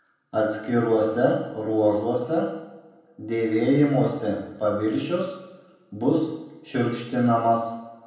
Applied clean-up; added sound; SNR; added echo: none; none; none; reverberation time 0.9 s.